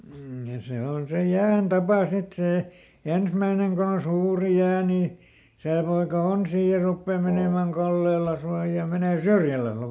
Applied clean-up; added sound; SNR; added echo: none; Wind instrument, woodwind instrument; 13 dB; none.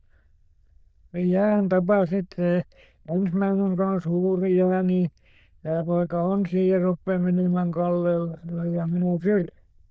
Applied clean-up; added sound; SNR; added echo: neural diffusion model UNIVERSE++.